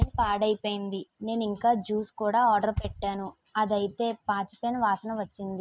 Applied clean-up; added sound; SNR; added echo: neural mask model RNNoise.